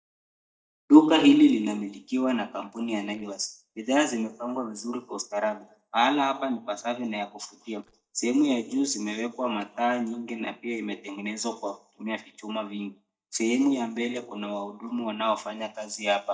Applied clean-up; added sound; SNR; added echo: neural mask model DeepFilterNet 3.